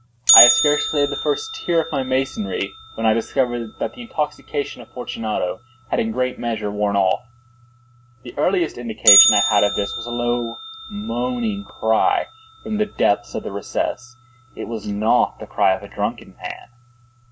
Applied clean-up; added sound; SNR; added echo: none; Bell; 4 dB; none.